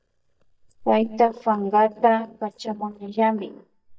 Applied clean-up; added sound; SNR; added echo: neural mask model DeepFilterNet 3.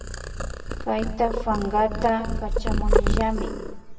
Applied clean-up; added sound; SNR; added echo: none; Purr; -2 dB; reverberation time 1.0 s.